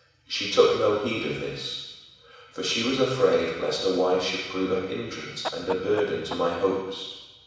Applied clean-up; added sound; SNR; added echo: none; Chicken, rooster; 12 dB; reverberation time 1.1 s.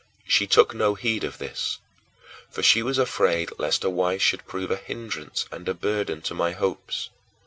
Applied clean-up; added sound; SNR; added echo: none; none; none; none.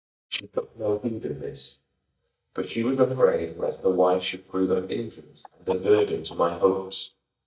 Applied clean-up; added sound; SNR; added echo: neural mask model DeepFilterNet 3.